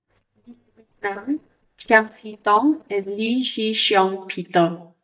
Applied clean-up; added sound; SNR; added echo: neural mask model DeepFilterNet 3.